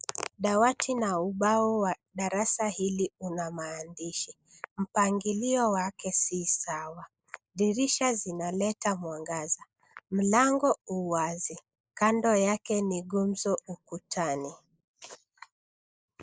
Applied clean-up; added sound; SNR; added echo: neural mask model Resemble Enhance denoiser.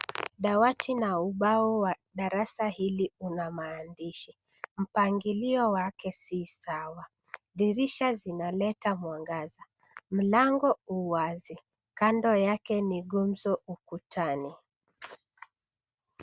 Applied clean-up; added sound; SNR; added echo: none; none; none; none.